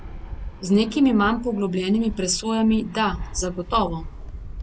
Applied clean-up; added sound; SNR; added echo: none; Fixed-wing aircraft, airplane; 12 dB; none.